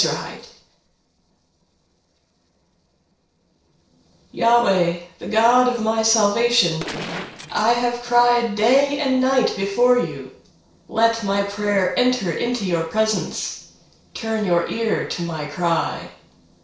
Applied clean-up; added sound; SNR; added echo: neural separator model SepFormer DNS4.